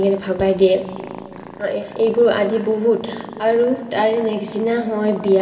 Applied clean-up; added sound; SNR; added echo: none; Purr; 17 dB; reverberation time 2.6 s.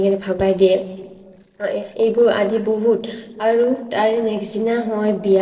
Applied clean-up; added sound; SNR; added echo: neural separator model SepFormer DNS4.